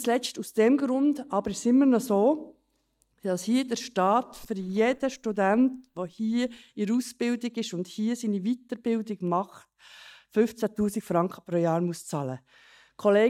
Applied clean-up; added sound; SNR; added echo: neural mask model DeepFilterNet 3.